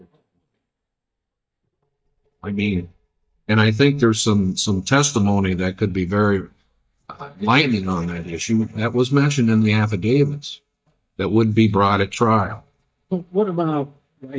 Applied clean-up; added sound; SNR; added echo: neural mask model DeepFilterNet 3.